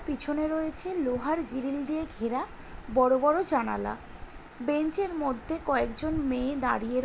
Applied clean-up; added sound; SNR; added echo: none; none; none; none.